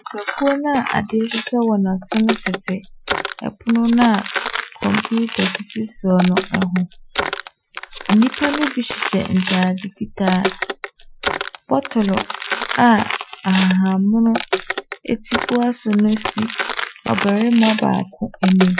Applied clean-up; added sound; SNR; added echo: classical method Wiener filter.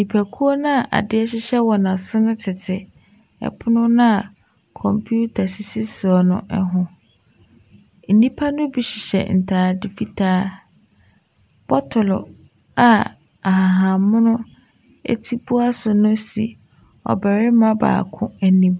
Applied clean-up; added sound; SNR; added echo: none; none; none; none.